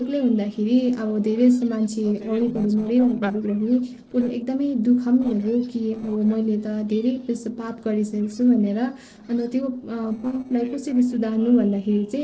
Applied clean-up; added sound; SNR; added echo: neural separator model SepFormer DNS4.